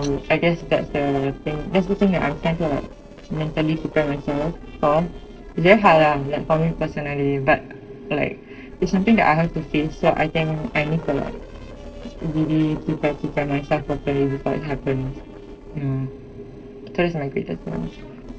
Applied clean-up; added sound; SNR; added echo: neural separator model SepFormer DNS4.